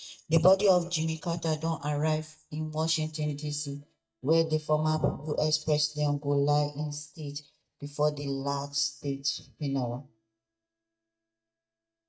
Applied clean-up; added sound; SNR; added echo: neural mask model DeepFilterNet 3.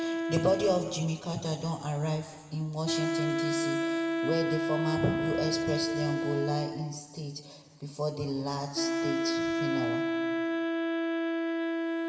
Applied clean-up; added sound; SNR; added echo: none; Wind instrument, woodwind instrument; -1 dB; reverberation time 1.8 s.